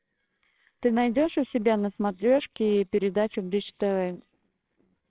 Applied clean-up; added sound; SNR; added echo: neural separator model SepFormer WHAMR!.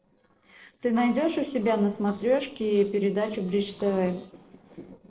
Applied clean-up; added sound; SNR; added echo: neural separator model SepFormer DNS4.